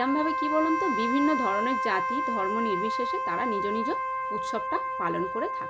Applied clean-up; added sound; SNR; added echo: none; Wind instrument, woodwind instrument; -1 dB; none.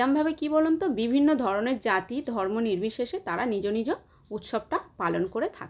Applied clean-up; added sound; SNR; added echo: none; none; none; none.